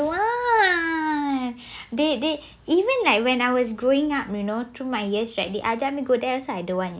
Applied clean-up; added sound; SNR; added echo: none; none; none; none.